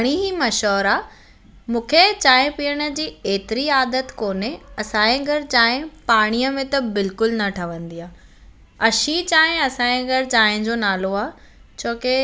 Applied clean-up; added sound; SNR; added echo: none; none; none; none.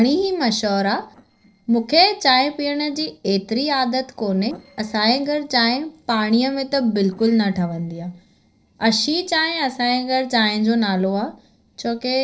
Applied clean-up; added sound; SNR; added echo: neural separator model SepFormer DNS4.